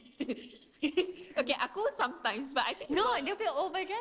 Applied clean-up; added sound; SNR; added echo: neural separator model SepFormer DNS4.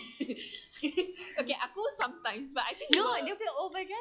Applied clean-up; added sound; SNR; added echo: classical method log-MMSE.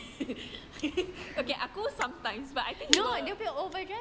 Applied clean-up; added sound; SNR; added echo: none; Crushing; 5 dB; none.